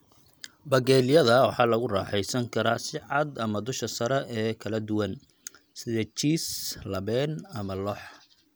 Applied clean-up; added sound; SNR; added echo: none; none; none; none.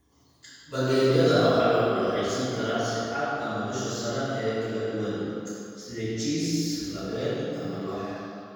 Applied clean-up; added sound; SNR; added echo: none; none; none; reverberation time 2.1 s.